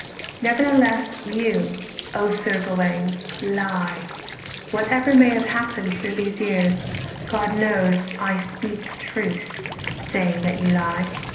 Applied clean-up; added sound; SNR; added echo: none; Water; 13 dB; reverberation time 0.8 s.